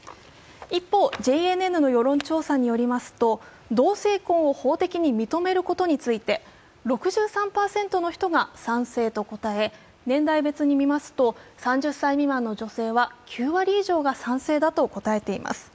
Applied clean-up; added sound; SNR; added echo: none; none; none; none.